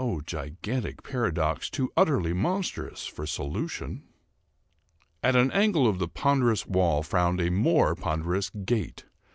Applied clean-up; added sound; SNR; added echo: none; none; none; none.